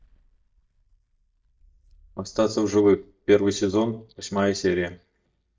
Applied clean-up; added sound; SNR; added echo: neural mask model DeepFilterNet 3.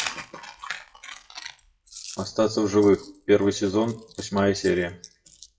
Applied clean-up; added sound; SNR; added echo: classical method WPE with log-MMSE.